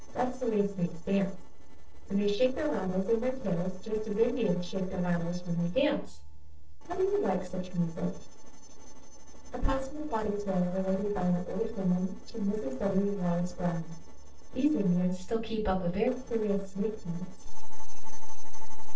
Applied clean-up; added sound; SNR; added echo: neural separator model SepFormer DNS4.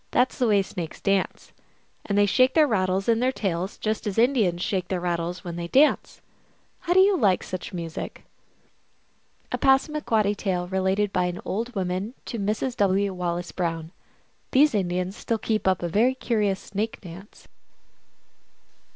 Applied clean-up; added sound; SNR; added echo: none; none; none; none.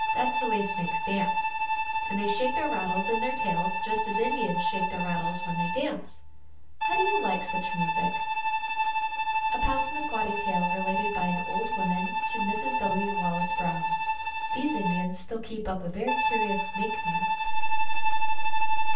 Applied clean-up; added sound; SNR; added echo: none; Bowed string instrument; 2 dB; reverberation time 0.4 s.